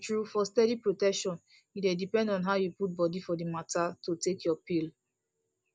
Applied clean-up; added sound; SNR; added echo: none; none; none; none.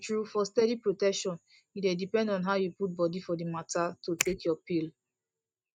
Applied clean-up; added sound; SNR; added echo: neural mask model RNNoise.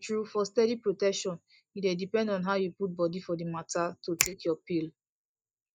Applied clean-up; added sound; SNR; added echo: neural mask model DeepFilterNet 3.